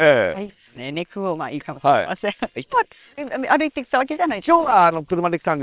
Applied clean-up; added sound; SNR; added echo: neural separator model SepFormer WHAM!.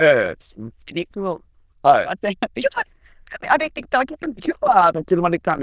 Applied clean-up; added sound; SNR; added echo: neural diffusion model UNIVERSE++.